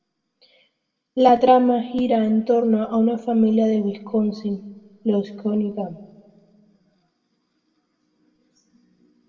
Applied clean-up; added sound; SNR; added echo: none; none; none; reverberation time 1.0 s.